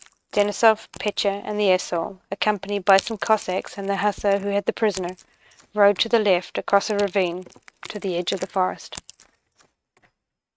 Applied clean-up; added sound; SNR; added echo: neural mask model RNNoise.